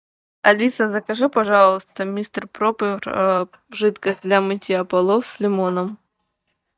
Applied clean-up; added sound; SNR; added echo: neural mask model DeepFilterNet 3.